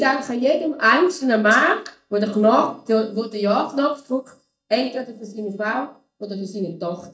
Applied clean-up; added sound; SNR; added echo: neural mask model DeepFilterNet 3.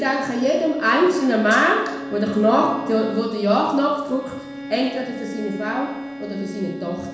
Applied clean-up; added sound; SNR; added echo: none; Bowed string instrument; 13 dB; reverberation time 0.9 s.